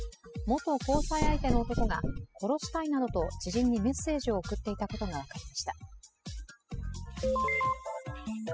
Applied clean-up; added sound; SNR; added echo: classical method spectral subtraction.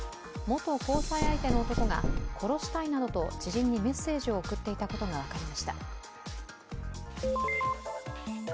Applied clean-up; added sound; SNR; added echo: none; Knock; 0 dB; none.